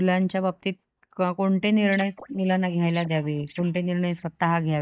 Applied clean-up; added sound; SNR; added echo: neural mask model DeepFilterNet 3.